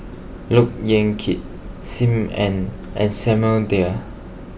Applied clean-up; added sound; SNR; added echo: none; none; none; none.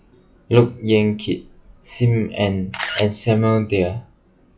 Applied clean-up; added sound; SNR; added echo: classical method log-MMSE.